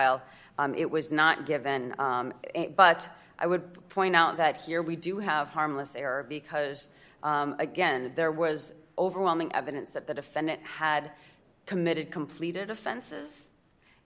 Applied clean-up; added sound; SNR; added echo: none; none; none; none.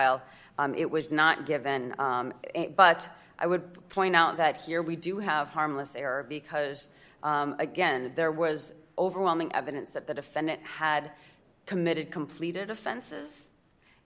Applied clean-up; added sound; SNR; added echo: none; Tambourine; 15 dB; none.